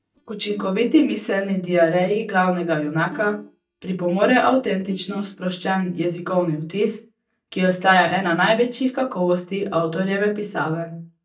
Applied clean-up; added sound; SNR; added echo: neural mask model DeepFilterNet 3.